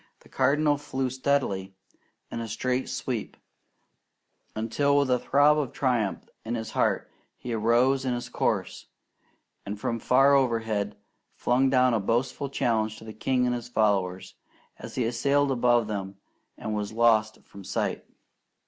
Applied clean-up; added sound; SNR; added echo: none; none; none; none.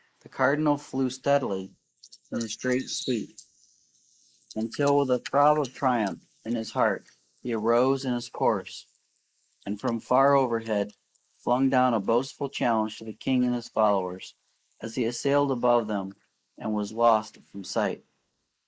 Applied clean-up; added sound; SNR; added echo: neural mask model Resemble Enhance denoiser.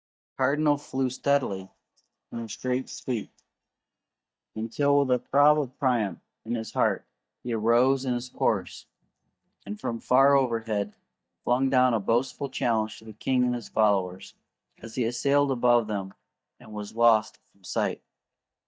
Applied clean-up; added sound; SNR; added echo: neural mask model DeepFilterNet 3.